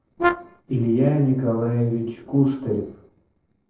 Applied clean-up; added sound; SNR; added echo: neural separator model SepFormer DNS4.